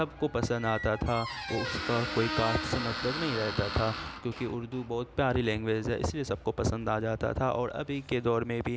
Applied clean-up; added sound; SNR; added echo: none; Squeak; 9 dB; none.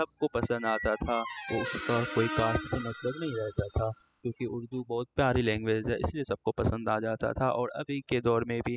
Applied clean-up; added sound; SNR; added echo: classical method spectral subtraction.